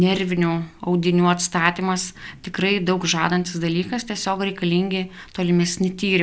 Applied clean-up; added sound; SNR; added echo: none; none; none; none.